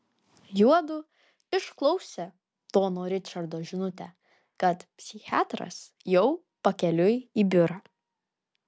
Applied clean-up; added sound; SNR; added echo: none; none; none; none.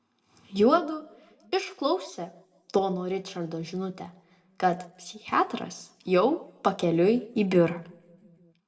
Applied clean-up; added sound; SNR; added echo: none; none; none; reverberation time 0.5 s.